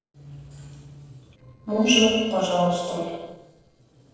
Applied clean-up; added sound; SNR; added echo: neural separator model SepFormer DNS4.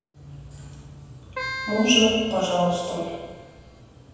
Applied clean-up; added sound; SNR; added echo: none; Keyboard (musical); 11 dB; reverberation time 1.2 s.